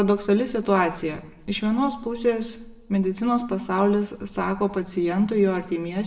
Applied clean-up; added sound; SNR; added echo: none; none; none; reverberation time 0.6 s.